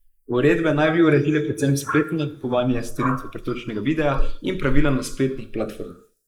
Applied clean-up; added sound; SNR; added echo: neural mask model Resemble Enhance denoiser.